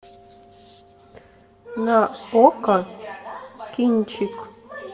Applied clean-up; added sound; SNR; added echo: none; none; none; reverberation time 0.8 s.